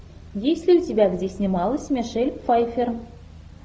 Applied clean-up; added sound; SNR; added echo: none; none; none; none.